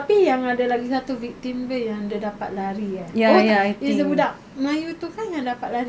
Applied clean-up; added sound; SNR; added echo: none; none; none; none.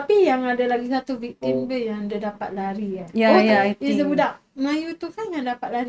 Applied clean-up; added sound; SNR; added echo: neural mask model RNNoise.